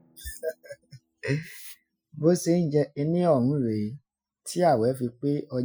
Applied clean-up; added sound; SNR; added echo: classical method Wiener filter.